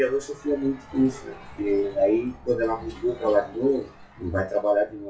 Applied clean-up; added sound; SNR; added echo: classical method WPE with log-MMSE.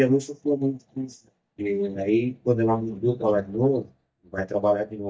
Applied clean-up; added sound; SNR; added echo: neural mask model DeepFilterNet 3.